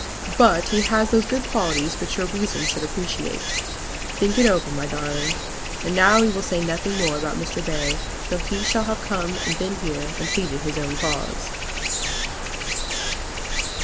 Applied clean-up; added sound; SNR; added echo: none; Stream; 3 dB; none.